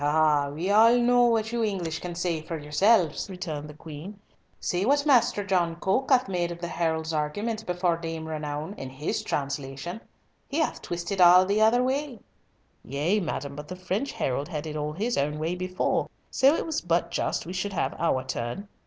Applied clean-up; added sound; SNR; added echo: none; none; none; none.